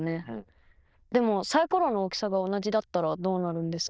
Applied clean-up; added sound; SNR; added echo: neural diffusion model UNIVERSE++.